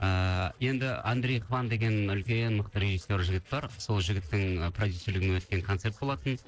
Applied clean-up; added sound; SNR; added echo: neural separator model SepFormer DNS4.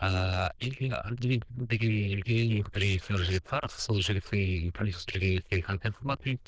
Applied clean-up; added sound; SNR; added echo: neural diffusion model UNIVERSE++.